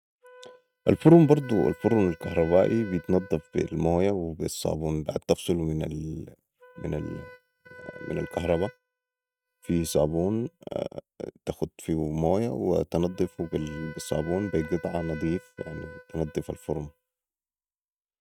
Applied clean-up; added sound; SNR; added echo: neural mask model RNNoise.